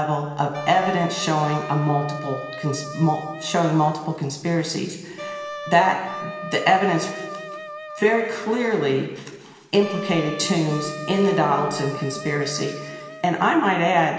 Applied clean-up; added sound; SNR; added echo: none; Wind instrument, woodwind instrument; 12 dB; reverberation time 1.4 s.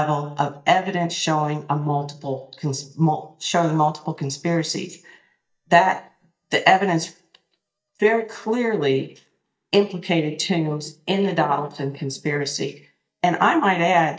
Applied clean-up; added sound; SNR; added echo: neural mask model DeepFilterNet 3.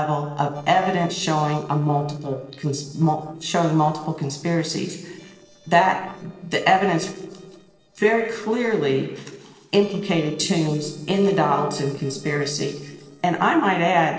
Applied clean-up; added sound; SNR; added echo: neural separator model SepFormer DNS4.